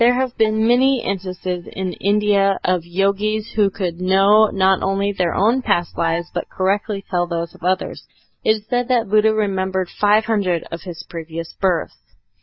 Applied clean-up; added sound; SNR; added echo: neural mask model DeepFilterNet 3.